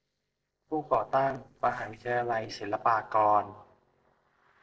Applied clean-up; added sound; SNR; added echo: neural separator model SepFormer DNS4.